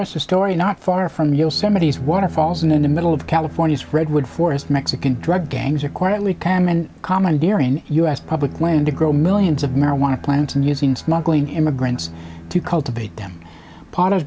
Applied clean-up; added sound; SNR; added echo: none; Bowed string instrument; 16 dB; none.